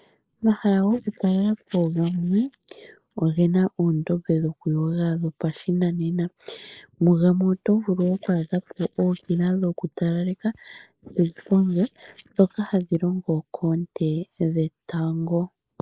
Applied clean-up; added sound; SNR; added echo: neural mask model Resemble Enhance denoiser.